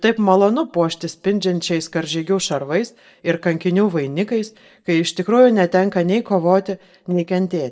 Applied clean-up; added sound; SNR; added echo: neural mask model DeepFilterNet 3.